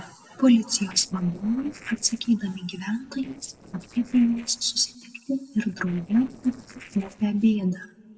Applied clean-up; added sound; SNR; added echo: neural separator model SepFormer DNS4.